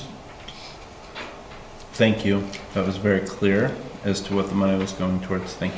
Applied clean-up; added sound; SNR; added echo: none; none; none; none.